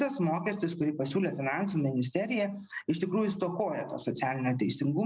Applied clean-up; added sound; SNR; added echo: none; none; none; none.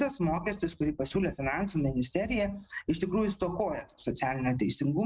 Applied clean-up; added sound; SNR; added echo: neural mask model RNNoise.